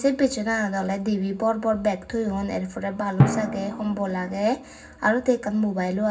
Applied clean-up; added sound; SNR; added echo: none; Drum; 6 dB; reverberation time 0.4 s.